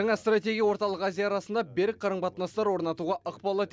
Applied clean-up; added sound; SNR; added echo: none; none; none; none.